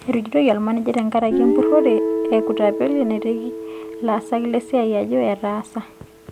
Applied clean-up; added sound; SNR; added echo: none; Guitar; 4 dB; none.